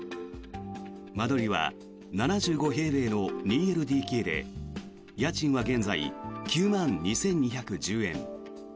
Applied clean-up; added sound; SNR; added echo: none; none; none; none.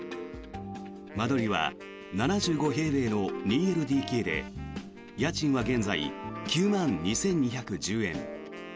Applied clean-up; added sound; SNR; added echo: none; Wind instrument, woodwind instrument; 18 dB; none.